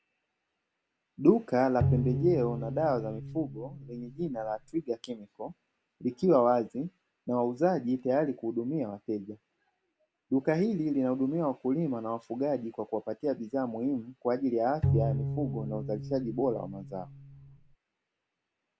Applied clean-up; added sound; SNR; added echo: none; Bowed string instrument; 2 dB; none.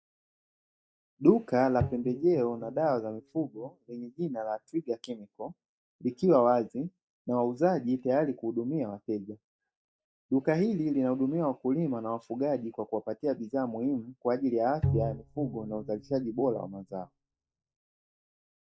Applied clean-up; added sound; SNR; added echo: neural mask model DeepFilterNet 3.